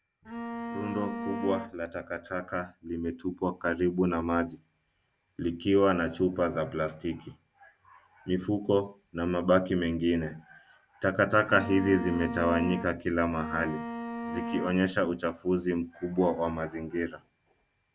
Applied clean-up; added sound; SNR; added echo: none; Bowed string instrument; 7 dB; none.